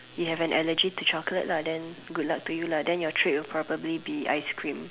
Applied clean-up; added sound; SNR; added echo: none; none; none; none.